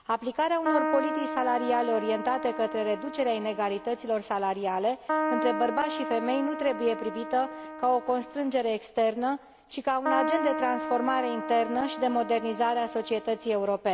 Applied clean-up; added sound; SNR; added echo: none; Keyboard (musical); 5 dB; none.